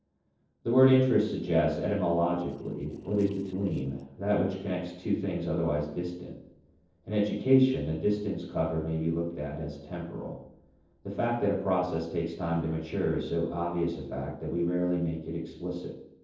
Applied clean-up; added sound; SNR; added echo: neural separator model SepFormer DNS4.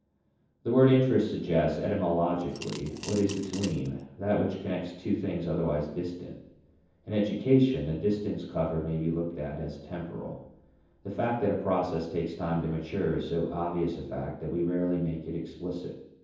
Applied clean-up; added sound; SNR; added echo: none; Coin (dropping) / Glass; 15 dB; reverberation time 0.9 s.